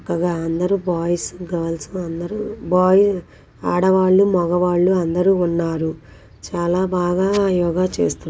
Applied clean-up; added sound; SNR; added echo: none; none; none; none.